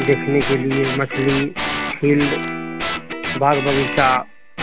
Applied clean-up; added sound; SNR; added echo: none; Guitar; 4 dB; none.